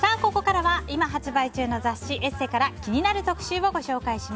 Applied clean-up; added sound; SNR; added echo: none; none; none; none.